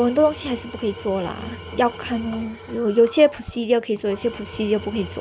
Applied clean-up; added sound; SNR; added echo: none; Tools; 16 dB; none.